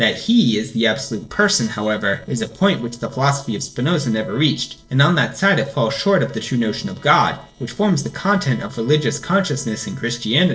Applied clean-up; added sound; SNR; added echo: neural separator model SepFormer DNS4.